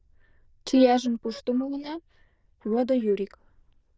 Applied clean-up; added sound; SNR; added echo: neural diffusion model UNIVERSE++.